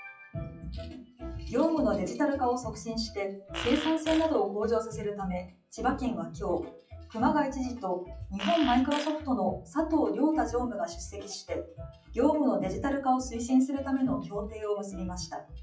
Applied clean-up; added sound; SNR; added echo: classical method WPE with log-MMSE.